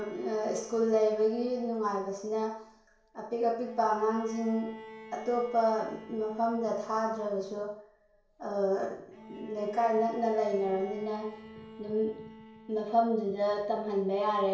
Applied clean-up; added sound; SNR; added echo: none; Bowed string instrument; 18 dB; reverberation time 0.6 s.